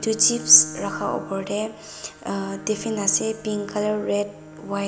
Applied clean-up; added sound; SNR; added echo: none; Bowed string instrument; 16 dB; none.